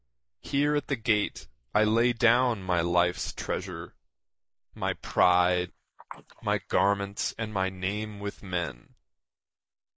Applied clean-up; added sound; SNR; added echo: neural mask model Resemble Enhance denoiser.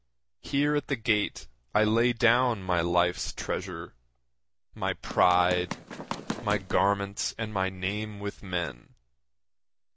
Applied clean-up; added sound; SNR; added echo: none; Run; 9 dB; none.